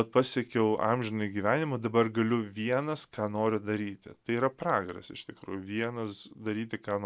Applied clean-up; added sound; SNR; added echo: none; none; none; none.